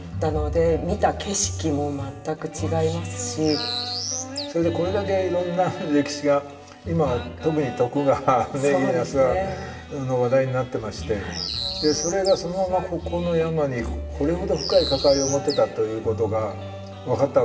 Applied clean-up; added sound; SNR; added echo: none; Bird; 7 dB; reverberation time 1.5 s.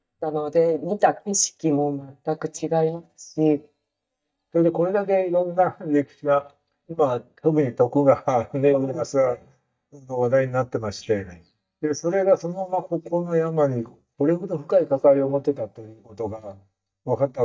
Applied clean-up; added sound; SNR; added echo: neural mask model DeepFilterNet 3.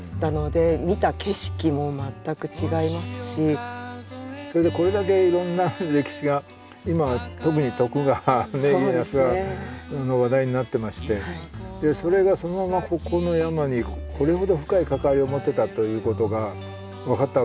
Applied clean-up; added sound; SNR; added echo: none; none; none; none.